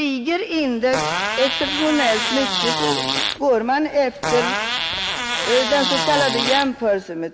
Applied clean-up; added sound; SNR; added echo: none; Fart; 2 dB; none.